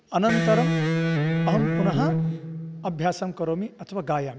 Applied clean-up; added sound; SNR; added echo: none; Electric guitar; -3 dB; none.